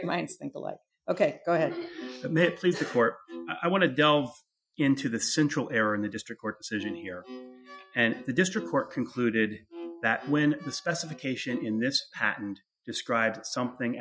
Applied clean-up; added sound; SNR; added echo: classical method Wiener filter.